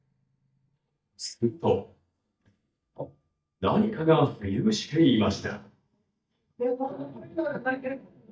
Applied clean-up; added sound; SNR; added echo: neural mask model DeepFilterNet 3.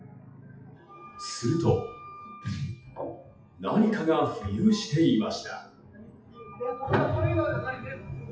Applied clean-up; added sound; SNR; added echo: classical method WPE with log-MMSE.